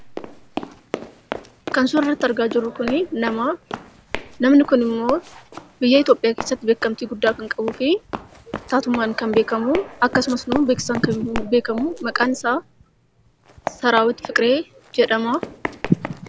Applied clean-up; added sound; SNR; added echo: none; Run; 12 dB; none.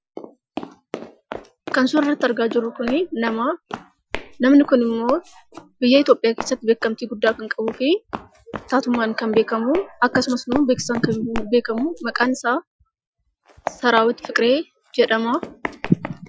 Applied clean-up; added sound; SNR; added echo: classical method Wiener filter.